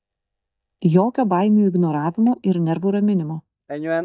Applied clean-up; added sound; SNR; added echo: neural mask model DeepFilterNet 3.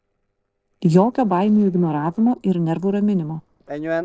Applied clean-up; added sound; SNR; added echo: neural separator model SepFormer DNS4.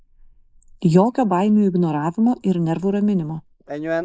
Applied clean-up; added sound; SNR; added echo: neural mask model Resemble Enhance denoiser.